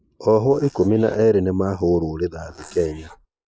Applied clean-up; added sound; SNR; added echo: neural mask model Resemble Enhance denoiser.